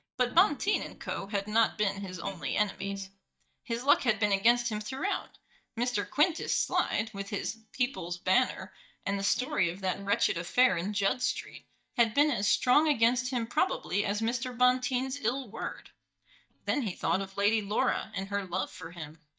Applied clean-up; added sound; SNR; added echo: neural mask model DeepFilterNet 3.